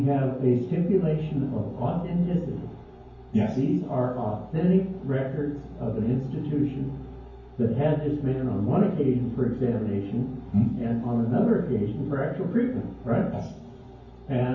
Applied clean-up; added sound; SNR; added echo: none; none; none; reverberation time 0.9 s.